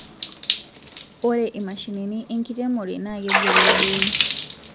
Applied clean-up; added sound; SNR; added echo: none; Water / Splash, splatter; -3 dB; none.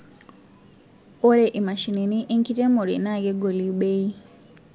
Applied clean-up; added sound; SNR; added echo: none; none; none; none.